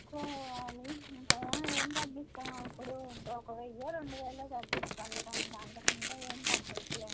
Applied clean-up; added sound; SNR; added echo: none; Tearing; -5 dB; none.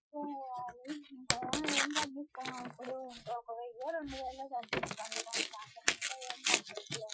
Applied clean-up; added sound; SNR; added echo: classical method Wiener filter.